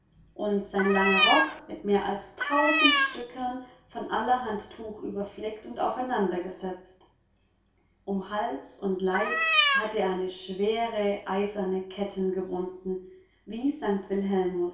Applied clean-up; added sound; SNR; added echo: none; Cat; -5 dB; reverberation time 0.3 s.